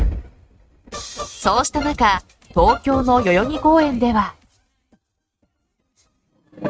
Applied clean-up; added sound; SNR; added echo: neural mask model RNNoise.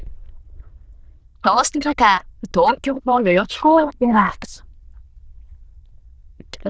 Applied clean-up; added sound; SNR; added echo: neural diffusion model UNIVERSE++.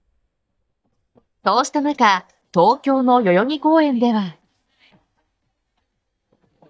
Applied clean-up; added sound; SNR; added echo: neural mask model DeepFilterNet 3.